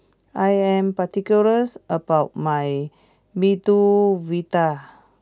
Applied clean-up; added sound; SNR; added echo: none; none; none; none.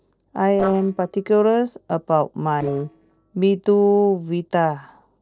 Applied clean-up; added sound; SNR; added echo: neural separator model SepFormer DNS4.